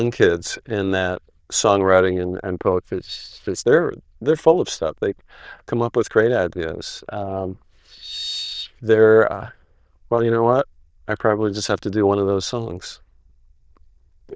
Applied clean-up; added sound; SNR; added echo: neural diffusion model UNIVERSE++.